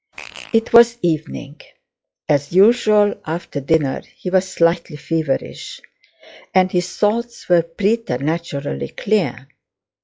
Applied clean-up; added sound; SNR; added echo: classical method log-MMSE.